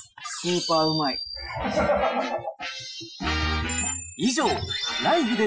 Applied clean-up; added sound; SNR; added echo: classical method Wiener filter.